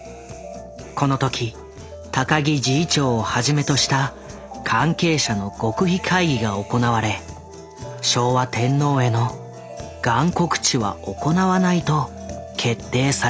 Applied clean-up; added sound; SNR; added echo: none; Guitar; 17 dB; none.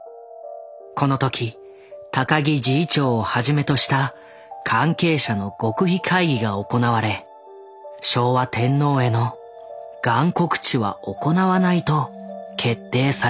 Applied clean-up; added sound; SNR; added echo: none; none; none; none.